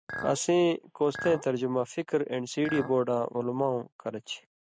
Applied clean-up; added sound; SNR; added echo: none; Chink, clink; 13 dB; none.